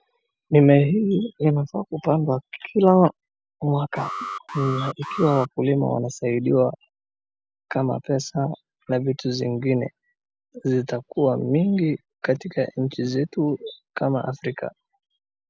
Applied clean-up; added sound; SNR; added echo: none; Alarm; 9 dB; none.